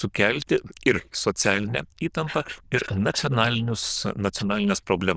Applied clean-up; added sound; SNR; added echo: neural diffusion model UNIVERSE++.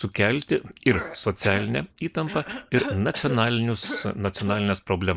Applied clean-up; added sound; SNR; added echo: neural mask model Resemble Enhance denoiser.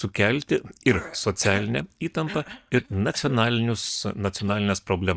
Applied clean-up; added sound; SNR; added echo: neural mask model DeepFilterNet 3.